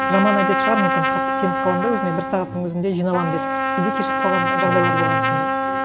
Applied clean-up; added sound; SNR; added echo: none; Trumpet; -2 dB; none.